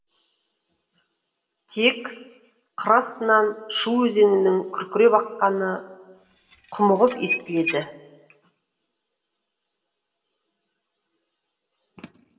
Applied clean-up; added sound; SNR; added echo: none; Squeak / Dishes, pots, and pans; -1 dB; reverberation time 0.9 s.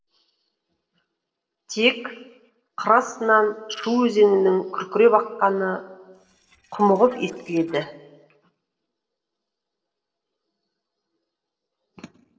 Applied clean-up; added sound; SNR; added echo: neural separator model SepFormer DNS4.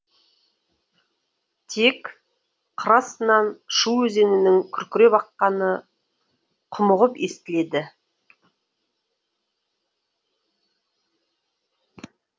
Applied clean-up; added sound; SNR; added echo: none; none; none; none.